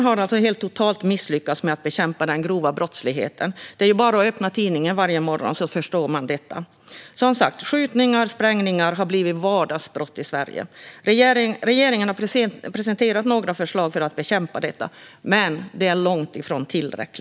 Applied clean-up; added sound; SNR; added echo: none; none; none; none.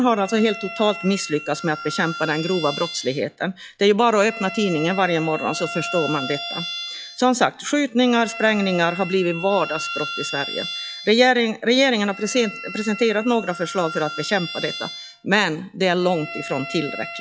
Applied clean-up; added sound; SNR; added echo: classical method log-MMSE.